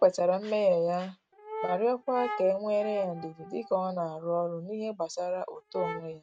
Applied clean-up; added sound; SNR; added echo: neural mask model RNNoise.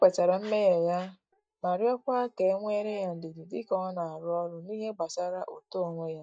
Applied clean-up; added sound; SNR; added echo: neural mask model DeepFilterNet 3.